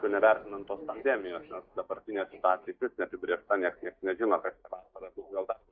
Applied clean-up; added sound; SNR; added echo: neural mask model DeepFilterNet 3.